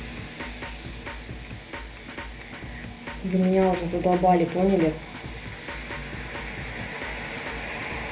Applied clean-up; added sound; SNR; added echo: none; Drum kit; 11 dB; reverberation time 0.3 s.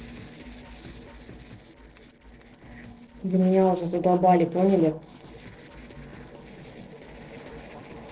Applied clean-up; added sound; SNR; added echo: neural separator model SepFormer DNS4.